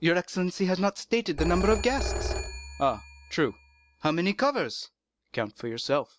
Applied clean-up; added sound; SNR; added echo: none; Telephone; 6 dB; none.